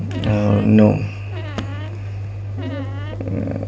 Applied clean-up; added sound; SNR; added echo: none; Squeak; 20 dB; none.